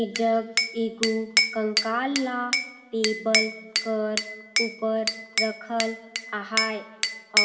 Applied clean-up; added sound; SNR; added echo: none; Glass / Bell; 0 dB; reverberation time 1.7 s.